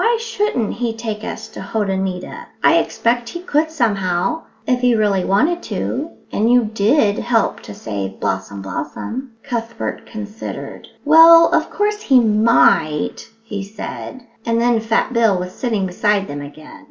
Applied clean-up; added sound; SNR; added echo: none; none; none; none.